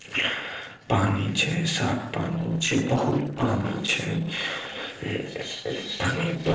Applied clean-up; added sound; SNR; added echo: neural separator model SepFormer DNS4.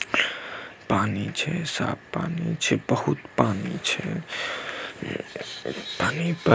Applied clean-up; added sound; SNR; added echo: none; none; none; none.